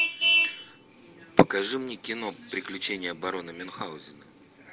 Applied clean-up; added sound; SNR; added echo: none; Vehicle horn, car horn, honking; 2 dB; none.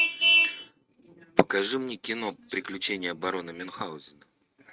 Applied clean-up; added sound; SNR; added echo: neural mask model RNNoise.